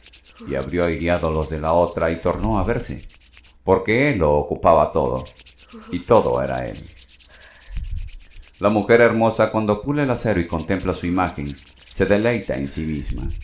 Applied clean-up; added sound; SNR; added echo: none; Hands; 15 dB; reverberation time 0.4 s.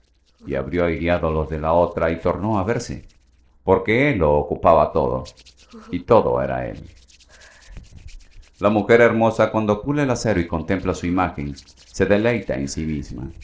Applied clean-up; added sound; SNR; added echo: neural separator model SepFormer DNS4.